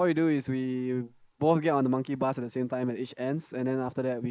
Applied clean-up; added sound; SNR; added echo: neural mask model Resemble Enhance denoiser.